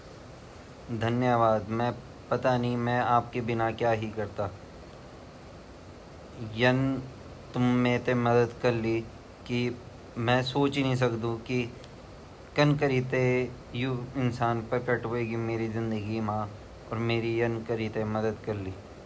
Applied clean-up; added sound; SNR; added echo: none; none; none; none.